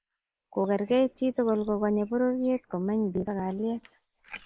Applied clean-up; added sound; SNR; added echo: neural mask model Resemble Enhance denoiser.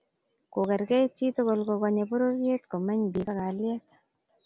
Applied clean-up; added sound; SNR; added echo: none; none; none; none.